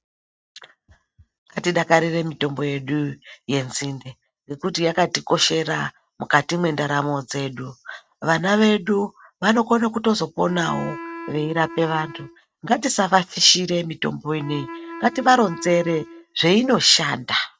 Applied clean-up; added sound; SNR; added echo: neural mask model RNNoise.